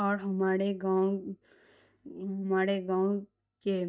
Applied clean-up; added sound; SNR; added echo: neural mask model DeepFilterNet 3.